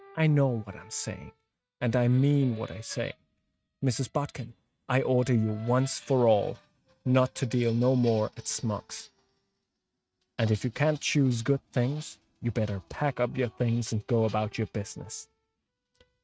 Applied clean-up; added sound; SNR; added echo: neural mask model RNNoise.